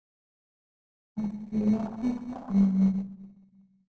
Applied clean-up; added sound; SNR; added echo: neural separator model SepFormer DNS4.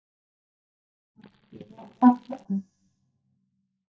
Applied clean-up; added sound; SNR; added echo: neural mask model DeepFilterNet 3.